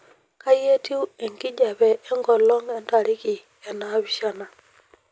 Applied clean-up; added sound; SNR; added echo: none; none; none; none.